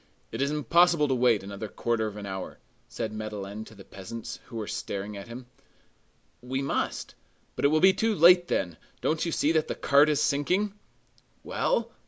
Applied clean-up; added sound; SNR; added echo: none; none; none; none.